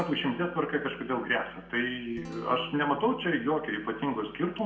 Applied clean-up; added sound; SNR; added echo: none; Guitar; 16 dB; reverberation time 0.7 s.